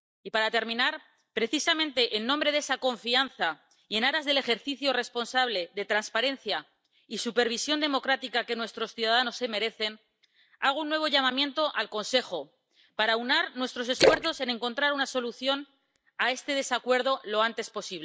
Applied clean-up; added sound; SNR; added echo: neural mask model DeepFilterNet 3.